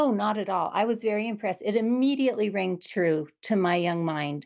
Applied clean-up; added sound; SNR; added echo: none; none; none; none.